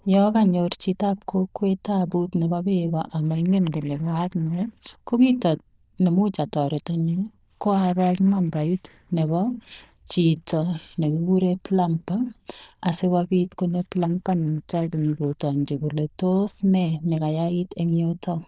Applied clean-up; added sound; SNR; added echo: neural diffusion model UNIVERSE++.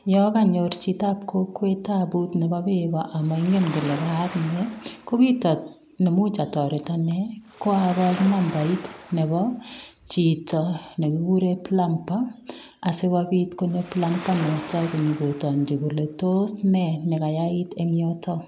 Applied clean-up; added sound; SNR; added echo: none; Waves, surf; 16 dB; none.